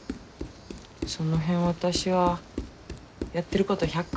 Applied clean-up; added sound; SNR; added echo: none; Run; 9 dB; none.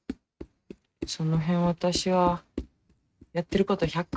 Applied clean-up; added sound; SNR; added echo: neural mask model RNNoise.